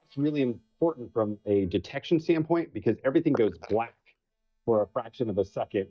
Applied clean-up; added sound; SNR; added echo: neural mask model DeepFilterNet 3.